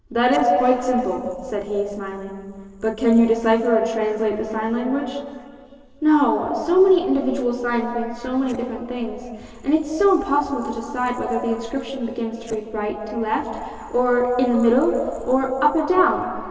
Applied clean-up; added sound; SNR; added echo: neural separator model SepFormer DNS4.